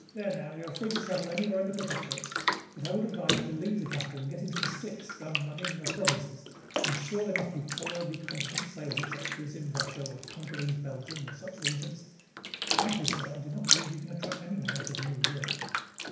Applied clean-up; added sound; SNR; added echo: none; Bathtub (filling or washing); 0 dB; reverberation time 1.0 s.